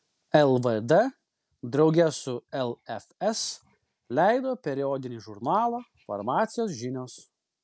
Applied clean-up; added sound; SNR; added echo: none; none; none; none.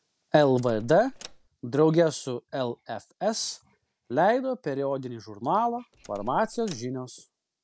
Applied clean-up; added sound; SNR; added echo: none; Door; 18 dB; none.